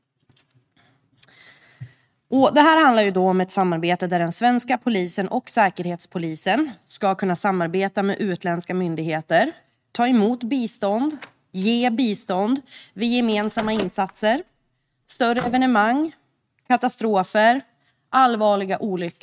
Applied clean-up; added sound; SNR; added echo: neural mask model RNNoise.